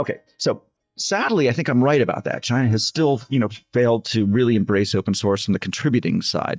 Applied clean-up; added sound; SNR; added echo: neural mask model DeepFilterNet 3.